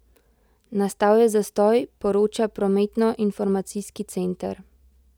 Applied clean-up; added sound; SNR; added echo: none; none; none; none.